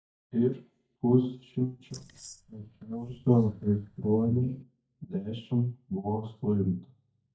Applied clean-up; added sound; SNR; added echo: neural mask model DeepFilterNet 3.